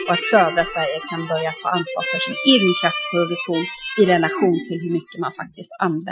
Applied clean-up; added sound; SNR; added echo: classical method Wiener filter.